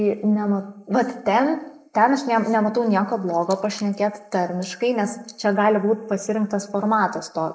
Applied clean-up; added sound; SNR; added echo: neural mask model Resemble Enhance denoiser.